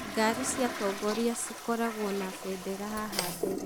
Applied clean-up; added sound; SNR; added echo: none; Toilet flush; 5 dB; none.